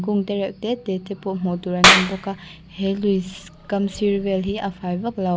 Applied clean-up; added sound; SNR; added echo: none; Clapping; -1 dB; none.